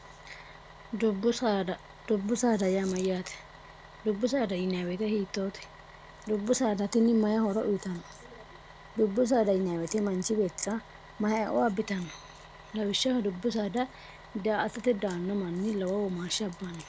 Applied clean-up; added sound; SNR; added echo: none; Bus; 20 dB; none.